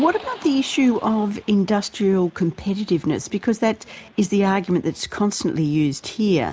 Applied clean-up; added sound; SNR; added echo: none; none; none; none.